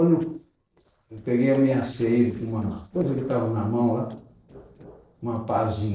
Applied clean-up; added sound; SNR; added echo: neural separator model SepFormer DNS4.